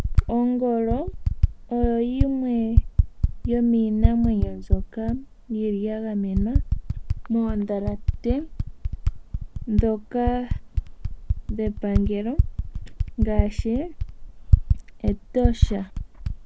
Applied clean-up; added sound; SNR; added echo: none; Typing; -2 dB; none.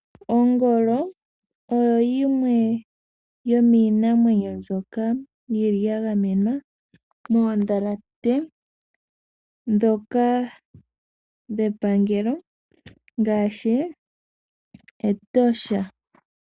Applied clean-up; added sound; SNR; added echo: none; none; none; none.